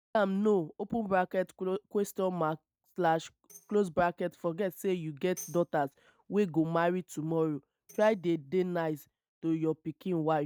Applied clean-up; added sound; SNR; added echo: neural mask model RNNoise.